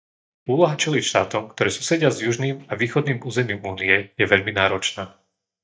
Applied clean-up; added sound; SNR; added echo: neural mask model DeepFilterNet 3.